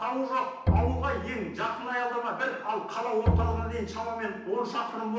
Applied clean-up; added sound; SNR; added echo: none; Bowed string instrument; 0 dB; reverberation time 0.9 s.